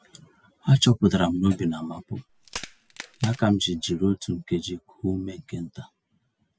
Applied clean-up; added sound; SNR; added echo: none; Crack; 15 dB; none.